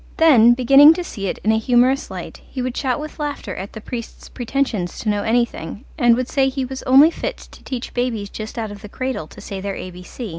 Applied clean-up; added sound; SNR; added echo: none; none; none; none.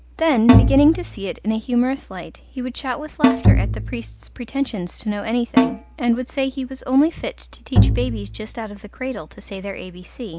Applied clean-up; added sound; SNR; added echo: none; Bowed string instrument + Snare drum; -3 dB; none.